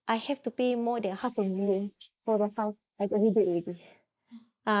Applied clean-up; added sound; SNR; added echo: neural mask model Resemble Enhance denoiser.